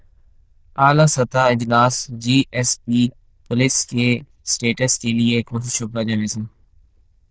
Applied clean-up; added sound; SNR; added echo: neural diffusion model UNIVERSE++.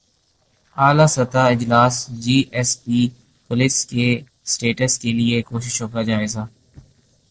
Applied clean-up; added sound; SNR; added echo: neural separator model SepFormer DNS4.